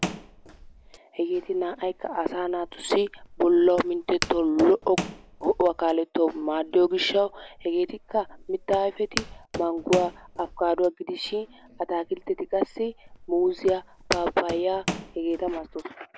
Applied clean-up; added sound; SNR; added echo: none; Walk, footsteps; 13 dB; none.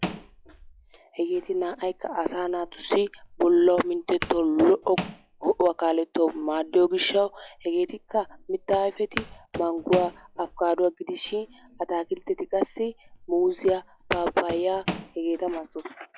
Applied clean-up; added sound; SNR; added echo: classical method log-MMSE.